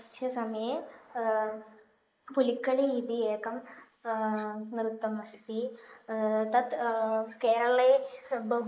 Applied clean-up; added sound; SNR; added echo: neural mask model Resemble Enhance denoiser.